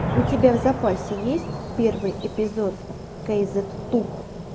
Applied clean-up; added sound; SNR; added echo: none; Fireworks; 5 dB; none.